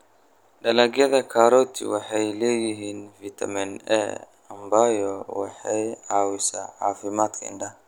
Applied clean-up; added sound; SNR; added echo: none; none; none; none.